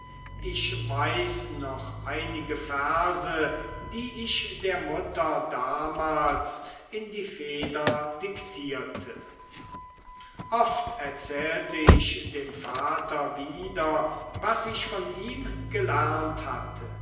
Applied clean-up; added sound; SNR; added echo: none; Slam / Engine starting; 3 dB; reverberation time 1.0 s.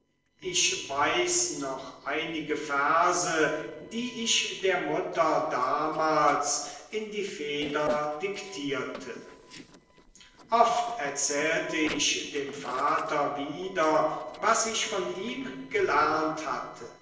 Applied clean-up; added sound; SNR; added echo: neural separator model SepFormer DNS4.